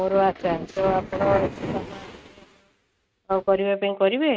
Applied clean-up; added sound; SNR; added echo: neural mask model RNNoise.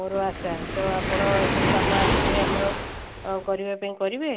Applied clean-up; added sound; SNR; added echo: none; Waves, surf; -2 dB; none.